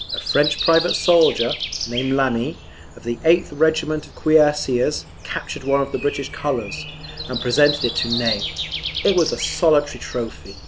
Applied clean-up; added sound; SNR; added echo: none; Breathing; 8 dB; none.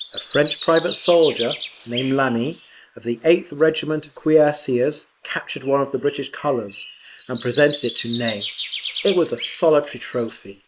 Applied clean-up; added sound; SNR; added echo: neural mask model Resemble Enhance denoiser.